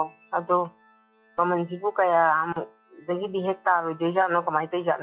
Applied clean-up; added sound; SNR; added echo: classical method log-MMSE.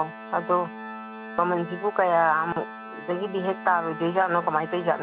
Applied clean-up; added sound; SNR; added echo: none; Organ; 12 dB; none.